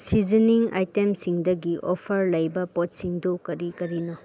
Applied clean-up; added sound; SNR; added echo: none; none; none; none.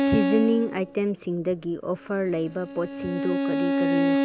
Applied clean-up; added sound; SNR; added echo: none; Bowed string instrument; 0 dB; none.